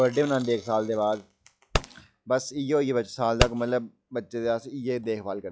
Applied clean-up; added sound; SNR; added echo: classical method log-MMSE.